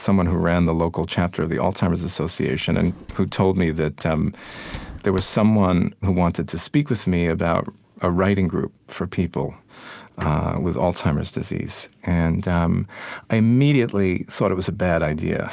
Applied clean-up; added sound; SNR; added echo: none; Drawer open or close; 19 dB; none.